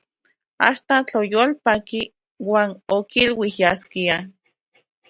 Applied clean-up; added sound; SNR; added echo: none; none; none; none.